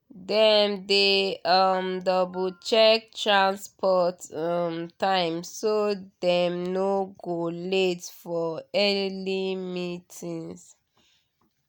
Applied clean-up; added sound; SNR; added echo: none; none; none; none.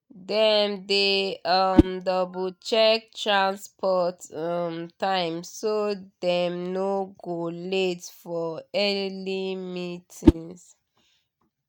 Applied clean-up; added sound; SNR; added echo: neural mask model RNNoise.